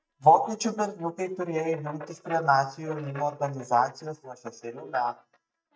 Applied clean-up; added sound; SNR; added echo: neural mask model DeepFilterNet 3.